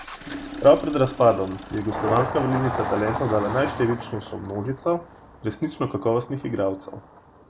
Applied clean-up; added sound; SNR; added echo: none; Engine starting; 9 dB; none.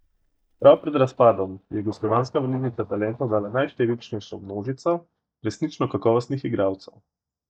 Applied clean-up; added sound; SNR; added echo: neural mask model DeepFilterNet 3.